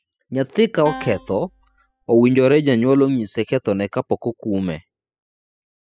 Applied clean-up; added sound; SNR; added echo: classical method spectral subtraction.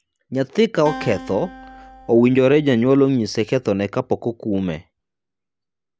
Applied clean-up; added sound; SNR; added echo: none; Acoustic guitar; 18 dB; none.